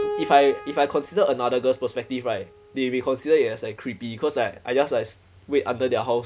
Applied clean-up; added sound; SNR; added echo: none; Keyboard (musical); 15 dB; none.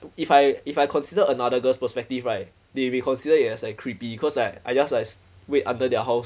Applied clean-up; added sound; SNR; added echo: none; none; none; none.